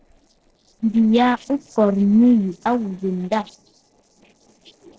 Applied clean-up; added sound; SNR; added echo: neural separator model SepFormer DNS4.